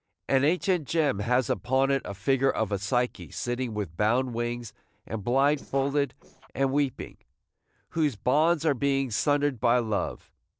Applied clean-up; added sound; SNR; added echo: neural separator model SepFormer DNS4.